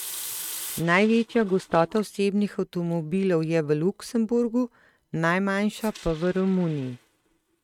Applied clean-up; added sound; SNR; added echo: neural mask model RNNoise.